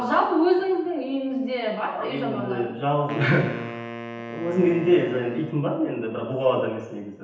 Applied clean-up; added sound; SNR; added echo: none; Wind instrument, woodwind instrument; 13 dB; reverberation time 0.9 s.